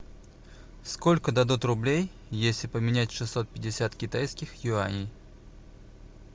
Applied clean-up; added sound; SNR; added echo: none; none; none; none.